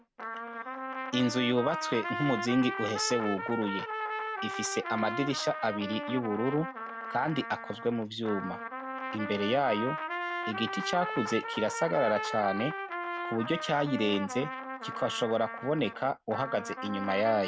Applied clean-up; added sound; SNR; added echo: none; Trumpet; 6 dB; none.